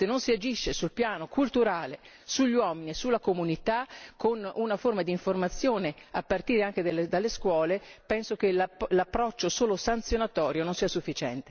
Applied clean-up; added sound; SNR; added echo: none; none; none; none.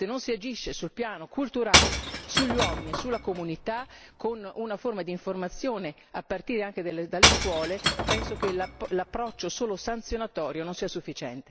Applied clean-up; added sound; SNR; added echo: none; Shatter / Crushing; -3 dB; none.